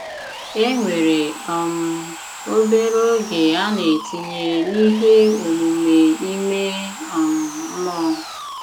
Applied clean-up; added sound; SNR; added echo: none; Sawing; 14 dB; none.